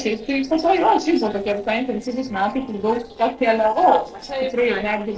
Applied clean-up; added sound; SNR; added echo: neural separator model SepFormer DNS4.